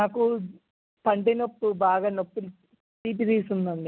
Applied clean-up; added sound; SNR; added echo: none; none; none; none.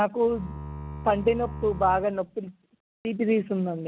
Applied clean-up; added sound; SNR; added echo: none; Bowed string instrument; 11 dB; none.